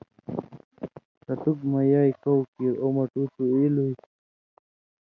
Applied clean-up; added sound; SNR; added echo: none; none; none; none.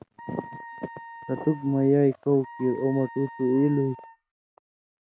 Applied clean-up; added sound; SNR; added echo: none; Wind instrument, woodwind instrument; 17 dB; none.